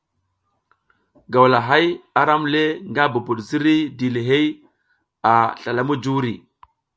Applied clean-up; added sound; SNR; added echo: none; none; none; none.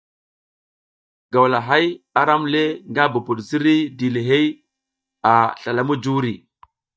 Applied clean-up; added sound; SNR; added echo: neural mask model DeepFilterNet 3.